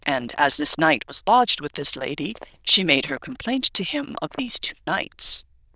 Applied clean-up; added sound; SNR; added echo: neural diffusion model UNIVERSE++.